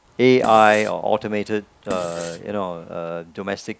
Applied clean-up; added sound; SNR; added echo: none; Fart; 18 dB; none.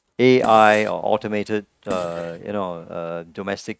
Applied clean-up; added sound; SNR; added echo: neural mask model RNNoise.